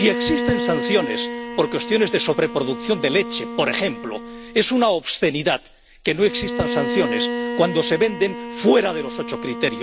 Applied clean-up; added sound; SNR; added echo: none; Bowed string instrument; 7 dB; none.